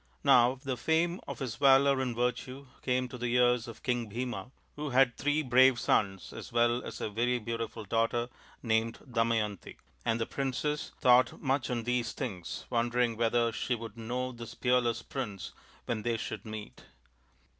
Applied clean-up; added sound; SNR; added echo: none; none; none; none.